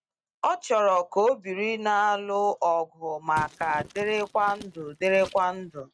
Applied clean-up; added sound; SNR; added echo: neural mask model RNNoise.